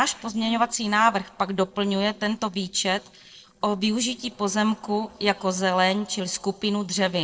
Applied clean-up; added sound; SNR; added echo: neural separator model SepFormer DNS4.